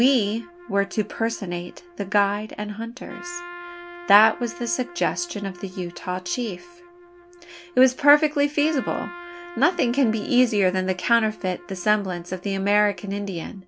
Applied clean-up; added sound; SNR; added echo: none; Trumpet; 18 dB; none.